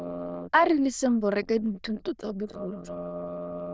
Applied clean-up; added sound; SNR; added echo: neural diffusion model UNIVERSE++.